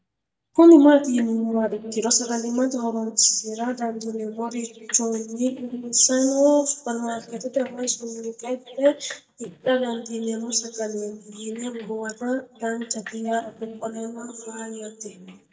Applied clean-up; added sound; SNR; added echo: neural mask model DeepFilterNet 3.